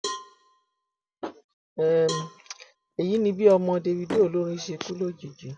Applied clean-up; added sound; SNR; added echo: none; Cowbell + Slam; 13 dB; none.